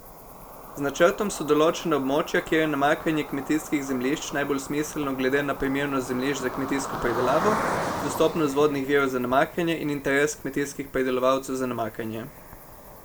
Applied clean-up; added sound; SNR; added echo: none; Cricket; 10 dB; none.